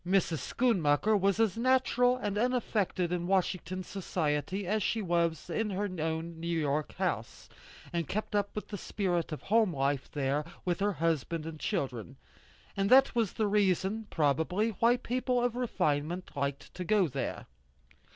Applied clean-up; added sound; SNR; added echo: none; none; none; none.